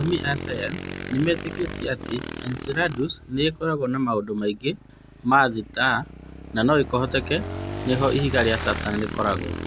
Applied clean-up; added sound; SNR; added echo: none; Motorcycle / Engine; 9 dB; none.